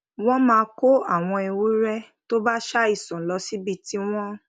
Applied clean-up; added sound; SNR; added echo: none; none; none; none.